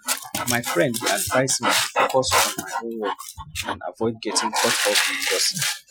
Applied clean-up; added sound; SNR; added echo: classical method Wiener filter.